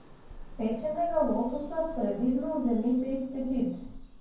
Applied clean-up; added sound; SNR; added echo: none; Bird vocalization, bird call, bird song; 13 dB; reverberation time 0.9 s.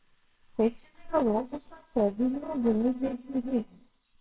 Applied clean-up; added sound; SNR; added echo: neural separator model SepFormer WHAMR!.